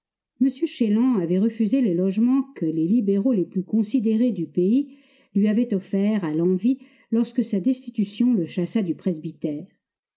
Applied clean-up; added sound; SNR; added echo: none; none; none; none.